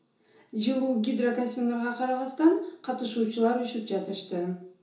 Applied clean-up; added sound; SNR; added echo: none; none; none; reverberation time 0.6 s.